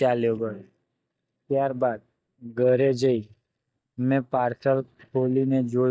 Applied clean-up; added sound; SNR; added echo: neural mask model DeepFilterNet 3.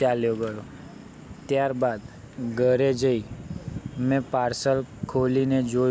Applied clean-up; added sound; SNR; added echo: none; none; none; none.